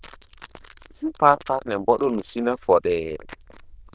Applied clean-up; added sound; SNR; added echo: neural diffusion model UNIVERSE++.